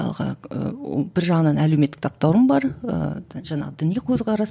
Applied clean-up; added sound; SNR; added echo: none; none; none; none.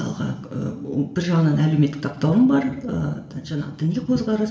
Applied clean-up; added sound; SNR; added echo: none; none; none; reverberation time 0.9 s.